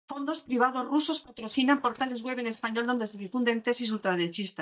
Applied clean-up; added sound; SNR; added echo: neural mask model DeepFilterNet 3.